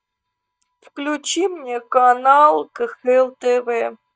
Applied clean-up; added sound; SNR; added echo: neural mask model DeepFilterNet 3.